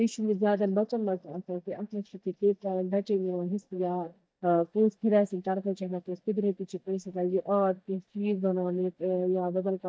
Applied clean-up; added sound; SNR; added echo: neural mask model DeepFilterNet 3.